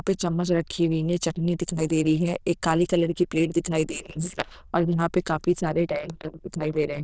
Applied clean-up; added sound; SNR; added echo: neural diffusion model UNIVERSE++.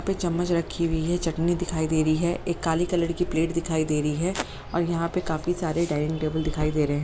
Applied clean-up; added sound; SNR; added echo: none; Water; 11 dB; none.